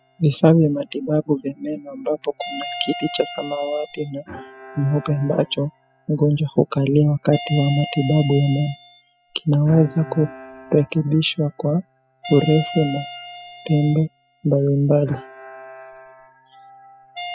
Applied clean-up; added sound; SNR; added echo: classical method spectral subtraction.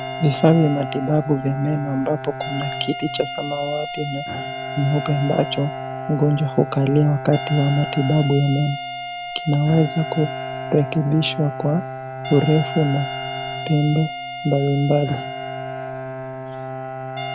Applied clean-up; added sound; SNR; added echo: none; Wind instrument, woodwind instrument + Bowed string instrument; 8 dB; none.